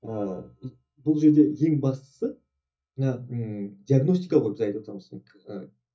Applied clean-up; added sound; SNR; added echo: neural mask model DeepFilterNet 3.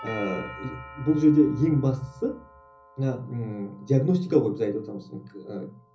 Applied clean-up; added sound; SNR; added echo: none; Doorbell; 19 dB; reverberation time 0.5 s.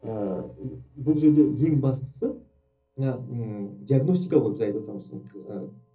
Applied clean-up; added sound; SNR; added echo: neural separator model SepFormer DNS4.